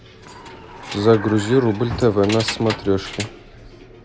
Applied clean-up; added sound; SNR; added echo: none; Vehicle + Keys jangling; 12 dB; none.